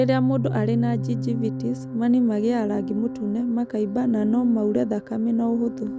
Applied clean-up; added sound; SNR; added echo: none; Organ; 8 dB; none.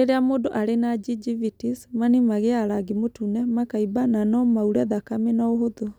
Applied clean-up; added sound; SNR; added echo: none; none; none; none.